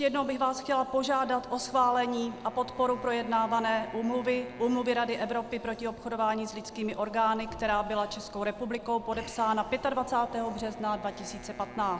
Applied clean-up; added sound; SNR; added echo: none; Dog + Wind instrument, woodwind instrument; 19 dB; none.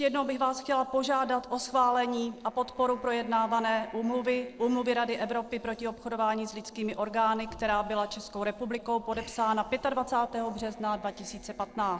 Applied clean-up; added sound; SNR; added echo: neural separator model SepFormer DNS4.